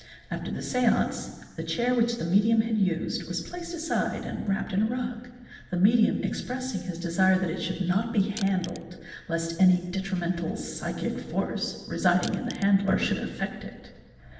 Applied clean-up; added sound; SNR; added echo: none; Crushing; 17 dB; reverberation time 1.2 s.